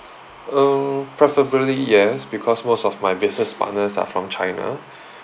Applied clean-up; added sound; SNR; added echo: none; none; none; none.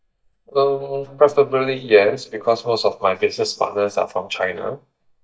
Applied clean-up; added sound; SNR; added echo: neural mask model DeepFilterNet 3.